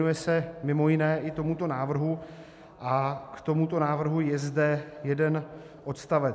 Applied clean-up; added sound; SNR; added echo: none; none; none; none.